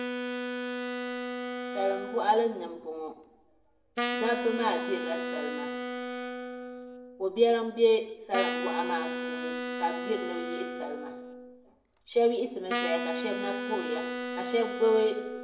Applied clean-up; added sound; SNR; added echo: none; Wind instrument, woodwind instrument; 4 dB; reverberation time 0.6 s.